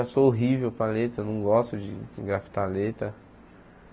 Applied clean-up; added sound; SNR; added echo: none; none; none; none.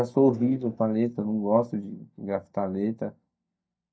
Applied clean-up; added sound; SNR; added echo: neural mask model DeepFilterNet 3.